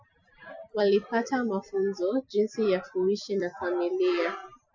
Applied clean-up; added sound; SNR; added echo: classical method Wiener filter.